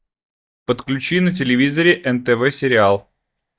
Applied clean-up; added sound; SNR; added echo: neural mask model DeepFilterNet 3.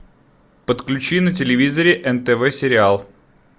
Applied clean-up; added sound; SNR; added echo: none; none; none; none.